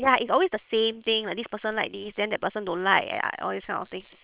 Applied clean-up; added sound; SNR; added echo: neural separator model SepFormer WHAM!.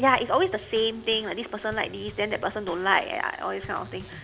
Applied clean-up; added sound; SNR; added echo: none; Bass drum / Snare drum / Drum kit; 18 dB; none.